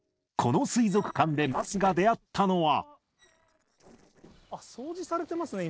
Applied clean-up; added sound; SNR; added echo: neural separator model SepFormer DNS4.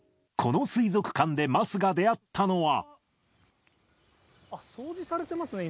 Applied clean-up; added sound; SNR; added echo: none; none; none; none.